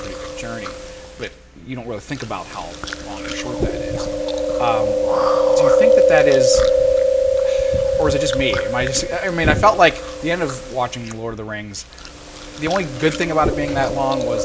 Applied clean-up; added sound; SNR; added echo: none; Chewing, mastication; -4 dB; none.